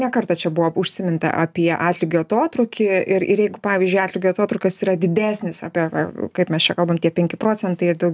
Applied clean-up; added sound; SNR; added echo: none; none; none; none.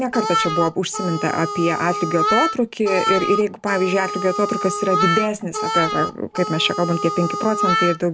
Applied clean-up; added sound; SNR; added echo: none; Harmonica; 2 dB; none.